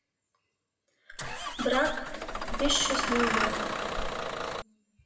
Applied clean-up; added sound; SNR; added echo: none; Engine starting / Bus; -2 dB; reverberation time 2.9 s.